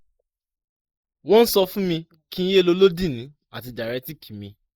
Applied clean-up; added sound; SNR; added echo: neural mask model Resemble Enhance denoiser.